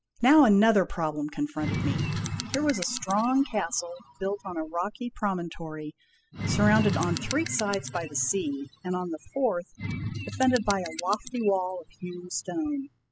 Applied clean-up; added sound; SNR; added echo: classical method spectral subtraction.